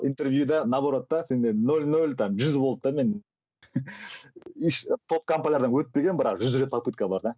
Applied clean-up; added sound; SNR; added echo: none; none; none; none.